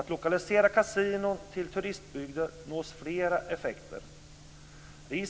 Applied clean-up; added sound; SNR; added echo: none; none; none; none.